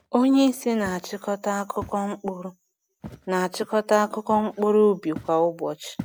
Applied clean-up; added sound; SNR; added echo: none; Walk, footsteps; 20 dB; none.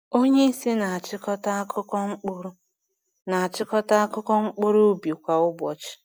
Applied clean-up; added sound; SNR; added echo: none; none; none; none.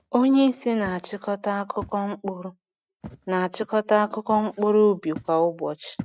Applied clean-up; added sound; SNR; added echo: neural mask model RNNoise.